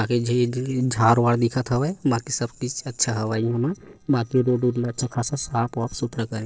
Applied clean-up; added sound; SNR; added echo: neural separator model SepFormer DNS4.